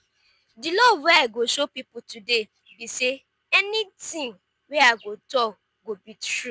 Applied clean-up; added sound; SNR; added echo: none; none; none; none.